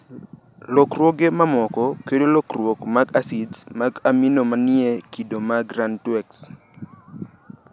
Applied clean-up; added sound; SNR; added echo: none; none; none; none.